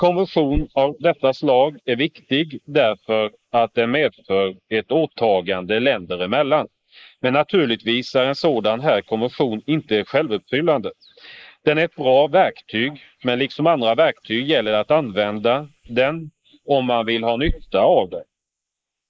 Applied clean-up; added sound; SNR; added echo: neural mask model Resemble Enhance denoiser.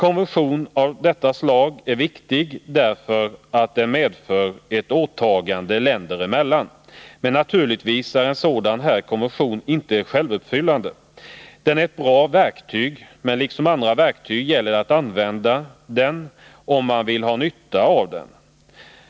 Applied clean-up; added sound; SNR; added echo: none; none; none; none.